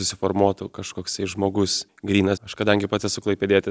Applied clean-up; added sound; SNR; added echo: none; none; none; none.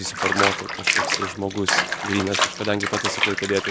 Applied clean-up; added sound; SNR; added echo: none; Bathtub (filling or washing) / Water; -2 dB; none.